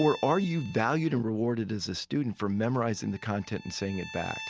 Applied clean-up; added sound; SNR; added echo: none; Bowed string instrument; 18 dB; none.